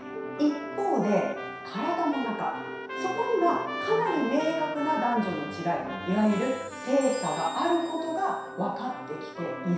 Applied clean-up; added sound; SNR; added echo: none; Trumpet; 11 dB; reverberation time 0.7 s.